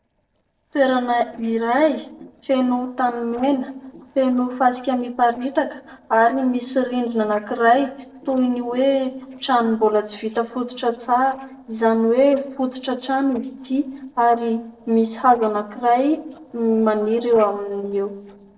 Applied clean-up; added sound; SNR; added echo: neural separator model SepFormer DNS4.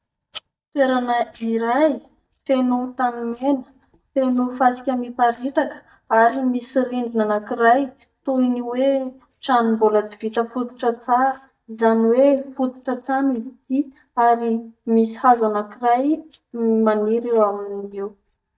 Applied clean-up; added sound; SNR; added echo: neural mask model DeepFilterNet 3.